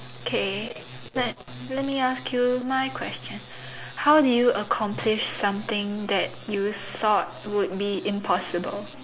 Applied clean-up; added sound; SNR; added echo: none; none; none; none.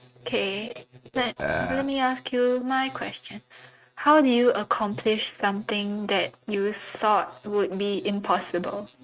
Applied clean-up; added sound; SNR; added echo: neural mask model RNNoise.